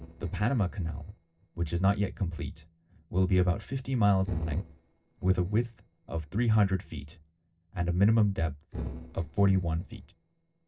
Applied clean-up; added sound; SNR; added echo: neural separator model SepFormer DNS4.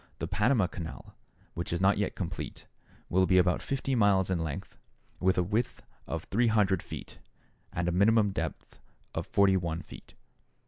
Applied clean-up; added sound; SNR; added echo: none; none; none; none.